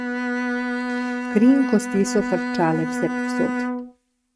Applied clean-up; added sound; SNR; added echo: neural mask model RNNoise.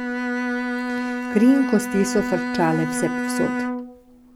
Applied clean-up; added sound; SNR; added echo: none; Bowed string instrument; 2 dB; none.